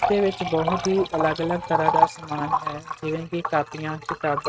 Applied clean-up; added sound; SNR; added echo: neural mask model RNNoise.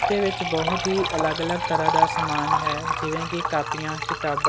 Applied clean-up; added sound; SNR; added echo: none; Liquid; -2 dB; none.